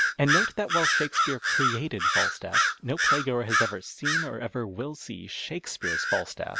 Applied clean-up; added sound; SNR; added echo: none; Bird vocalization, bird call, bird song; -4 dB; none.